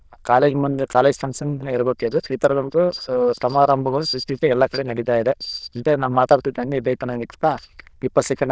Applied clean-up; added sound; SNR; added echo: neural diffusion model UNIVERSE++.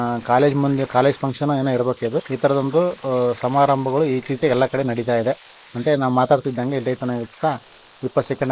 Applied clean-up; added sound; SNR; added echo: neural mask model Resemble Enhance denoiser.